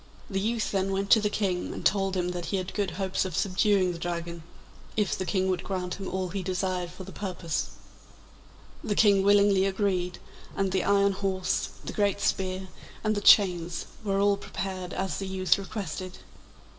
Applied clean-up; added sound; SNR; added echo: none; none; none; reverberation time 0.9 s.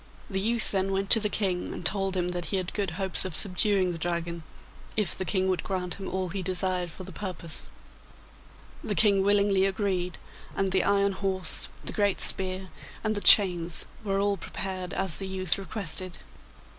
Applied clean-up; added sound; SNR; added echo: none; none; none; none.